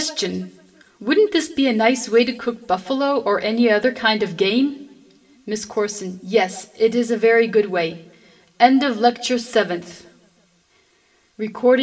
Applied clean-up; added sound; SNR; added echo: none; none; none; reverberation time 0.8 s.